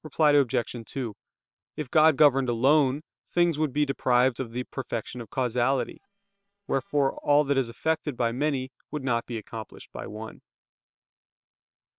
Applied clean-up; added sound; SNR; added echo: neural separator model SepFormer WHAM!.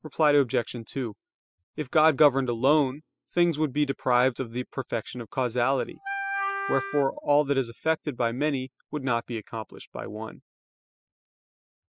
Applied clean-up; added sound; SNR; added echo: classical method spectral subtraction.